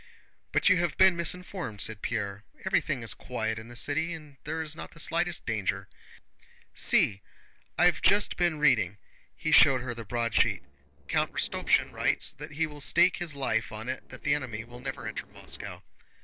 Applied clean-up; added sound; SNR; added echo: neural separator model SepFormer DNS4.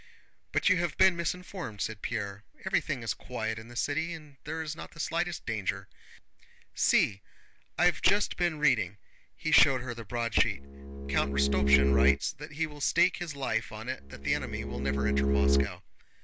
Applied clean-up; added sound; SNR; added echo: none; Bowed string instrument; -3 dB; none.